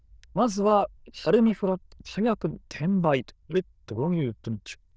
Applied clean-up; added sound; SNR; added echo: neural diffusion model UNIVERSE++.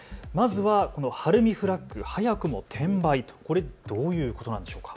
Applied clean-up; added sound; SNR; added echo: none; none; none; none.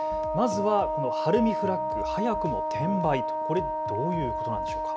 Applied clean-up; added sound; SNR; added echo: none; Wind instrument, woodwind instrument; 0 dB; none.